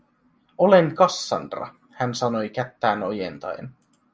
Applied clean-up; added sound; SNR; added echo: none; none; none; none.